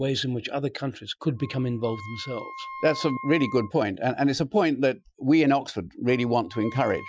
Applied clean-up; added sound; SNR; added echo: classical method Wiener filter.